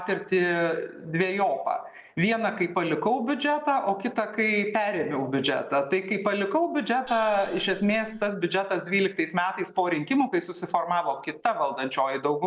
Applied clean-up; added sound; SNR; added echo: neural separator model SepFormer DNS4.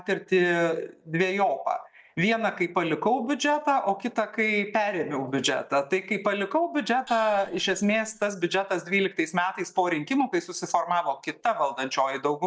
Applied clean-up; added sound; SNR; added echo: neural mask model DeepFilterNet 3.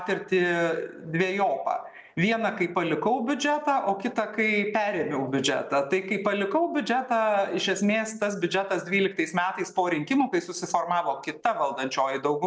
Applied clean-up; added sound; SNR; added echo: none; none; none; none.